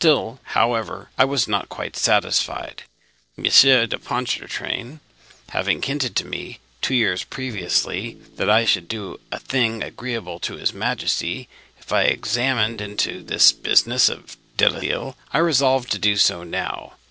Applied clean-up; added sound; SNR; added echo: neural separator model SepFormer DNS4.